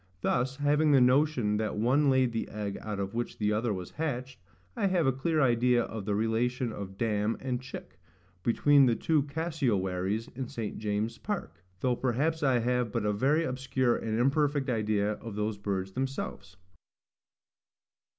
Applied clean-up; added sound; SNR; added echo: none; none; none; none.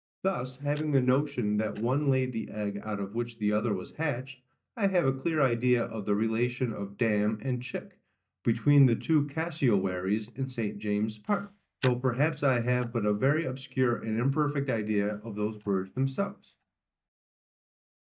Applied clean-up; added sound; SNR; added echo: neural mask model DeepFilterNet 3.